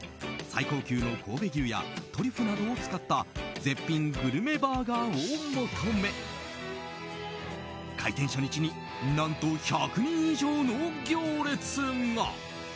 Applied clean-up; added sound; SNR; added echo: none; none; none; none.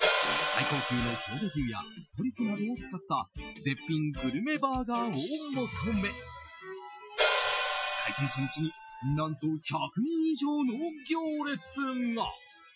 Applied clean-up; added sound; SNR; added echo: classical method Wiener filter.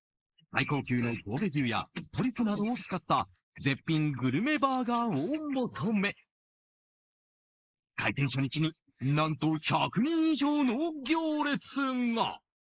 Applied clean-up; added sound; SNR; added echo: neural mask model Resemble Enhance denoiser.